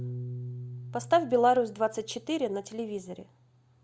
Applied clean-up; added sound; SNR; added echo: none; Piano; 13 dB; none.